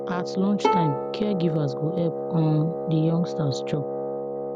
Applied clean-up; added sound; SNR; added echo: none; Bowed string instrument + Wind instrument, woodwind instrument; 2 dB; none.